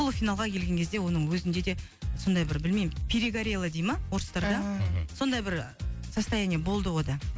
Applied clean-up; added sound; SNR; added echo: none; none; none; none.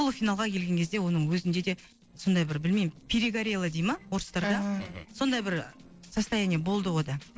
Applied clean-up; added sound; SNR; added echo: neural separator model SepFormer DNS4.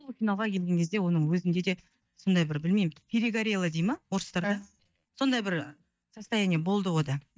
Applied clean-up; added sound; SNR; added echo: neural mask model DeepFilterNet 3.